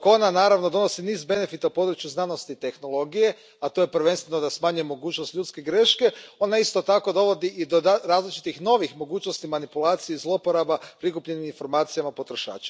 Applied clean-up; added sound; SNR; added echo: none; none; none; none.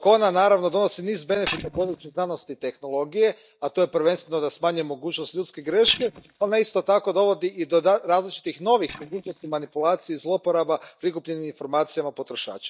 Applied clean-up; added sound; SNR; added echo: neural mask model DeepFilterNet 3.